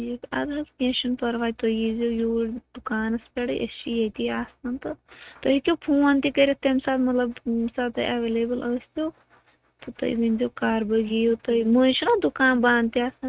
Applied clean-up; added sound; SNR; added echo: neural mask model RNNoise.